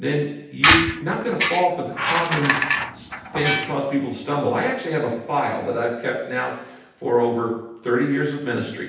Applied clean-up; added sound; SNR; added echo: none; Squeak; -1 dB; reverberation time 0.9 s.